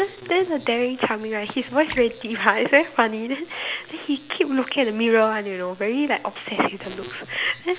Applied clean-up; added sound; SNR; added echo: none; Splash, splatter; 18 dB; none.